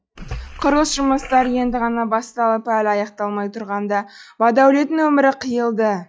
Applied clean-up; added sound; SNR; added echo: classical method log-MMSE.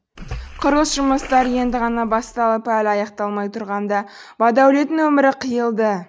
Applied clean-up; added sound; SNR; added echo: none; Splash, splatter; 15 dB; none.